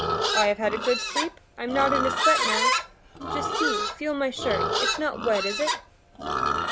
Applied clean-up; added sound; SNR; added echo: none; Livestock, farm animals, working animals; -2 dB; none.